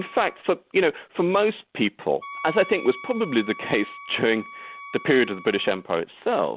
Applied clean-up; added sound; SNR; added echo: none; Wind instrument, woodwind instrument; 17 dB; none.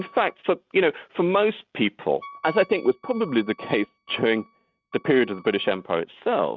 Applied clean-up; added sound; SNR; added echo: neural mask model RNNoise.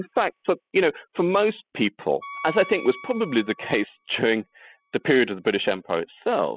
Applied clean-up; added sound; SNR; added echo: classical method spectral subtraction.